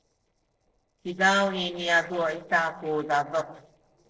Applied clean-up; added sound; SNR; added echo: neural separator model SepFormer DNS4.